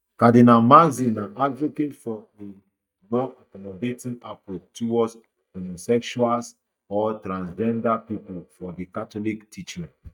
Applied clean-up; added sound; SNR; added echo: neural mask model DeepFilterNet 3.